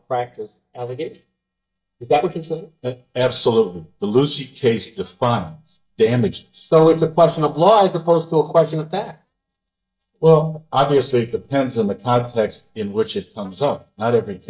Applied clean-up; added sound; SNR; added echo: neural mask model DeepFilterNet 3.